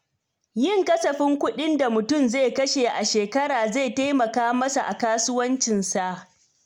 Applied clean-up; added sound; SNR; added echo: none; none; none; none.